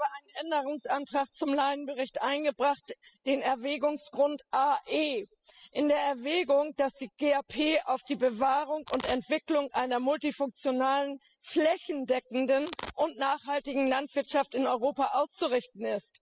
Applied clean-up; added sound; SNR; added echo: classical method spectral subtraction.